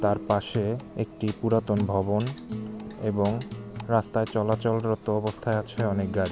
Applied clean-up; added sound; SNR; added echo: none; Acoustic guitar; 11 dB; none.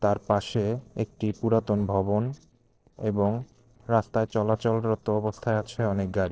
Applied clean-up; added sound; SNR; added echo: neural separator model SepFormer DNS4.